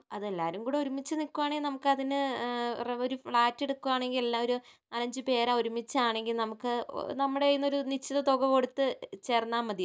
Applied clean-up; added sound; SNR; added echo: none; none; none; none.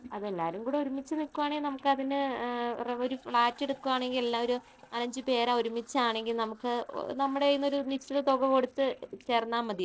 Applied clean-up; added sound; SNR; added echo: neural separator model SepFormer DNS4.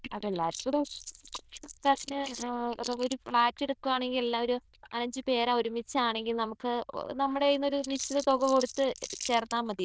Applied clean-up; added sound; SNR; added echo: neural diffusion model UNIVERSE++.